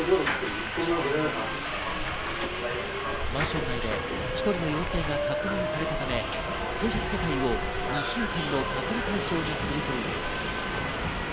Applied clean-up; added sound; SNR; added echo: none; Subway, metro, underground; -2 dB; none.